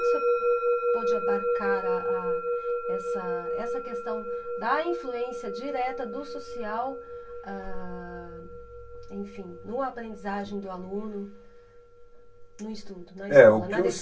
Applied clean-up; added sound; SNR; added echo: none; Musical instrument; 2 dB; reverberation time 0.1 s.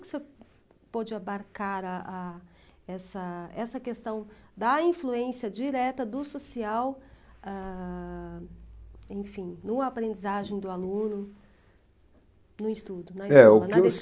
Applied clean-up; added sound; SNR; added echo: none; none; none; none.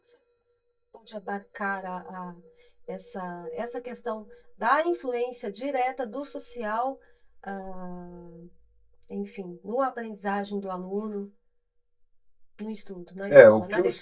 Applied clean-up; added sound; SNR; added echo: neural mask model DeepFilterNet 3.